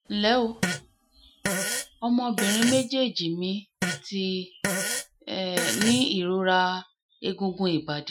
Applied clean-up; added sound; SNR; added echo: classical method Wiener filter.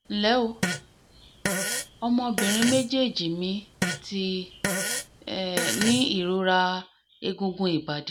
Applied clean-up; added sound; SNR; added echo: none; Fart; 5 dB; none.